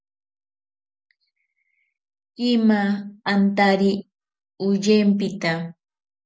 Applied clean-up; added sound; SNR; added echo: none; none; none; none.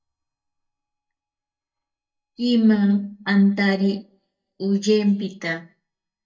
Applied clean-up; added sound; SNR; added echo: neural mask model DeepFilterNet 3.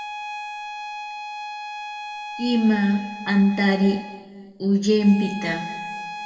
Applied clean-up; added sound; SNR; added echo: none; Bowed string instrument; 11 dB; reverberation time 1.6 s.